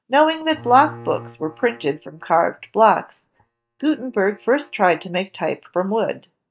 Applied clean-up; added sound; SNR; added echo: neural mask model DeepFilterNet 3.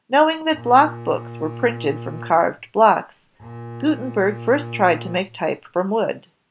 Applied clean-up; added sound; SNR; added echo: none; Bowed string instrument; 14 dB; none.